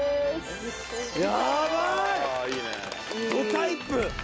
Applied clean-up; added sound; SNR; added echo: none; none; none; none.